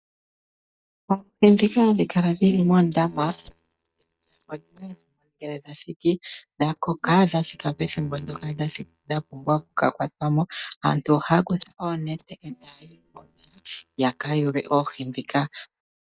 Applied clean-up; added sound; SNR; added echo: neural mask model DeepFilterNet 3.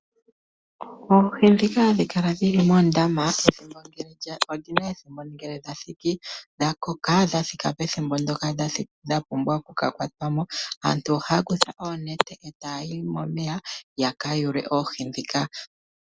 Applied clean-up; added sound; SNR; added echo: none; none; none; none.